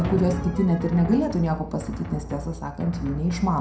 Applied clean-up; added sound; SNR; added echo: none; Drum; 8 dB; reverberation time 0.4 s.